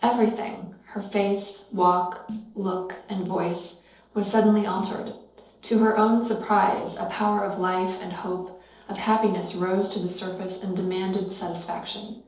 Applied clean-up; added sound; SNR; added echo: neural separator model SepFormer DNS4.